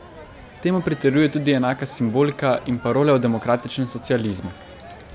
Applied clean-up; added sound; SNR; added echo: none; Crowd; 19 dB; none.